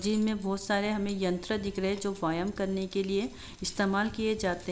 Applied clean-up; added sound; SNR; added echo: none; Cutlery, silverware; 19 dB; none.